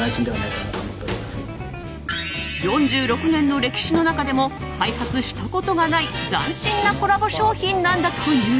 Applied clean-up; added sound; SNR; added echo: none; Thump, thud; 11 dB; none.